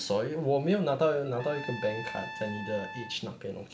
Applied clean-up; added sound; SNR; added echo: none; Trumpet; 11 dB; none.